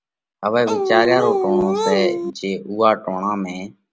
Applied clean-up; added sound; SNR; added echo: none; Dog; -1 dB; none.